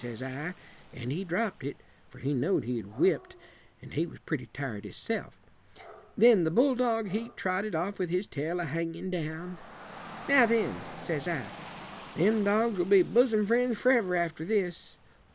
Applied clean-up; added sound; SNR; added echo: none; Rain / Dog; 20 dB; none.